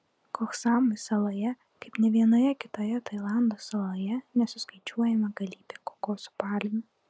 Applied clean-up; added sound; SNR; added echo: none; none; none; none.